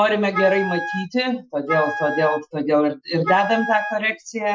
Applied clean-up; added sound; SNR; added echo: classical method Wiener filter.